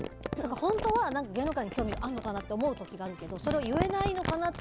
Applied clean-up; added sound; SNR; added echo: none; Crumpling, crinkling; 6 dB; none.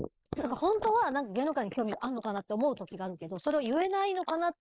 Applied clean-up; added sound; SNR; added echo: neural mask model Resemble Enhance denoiser.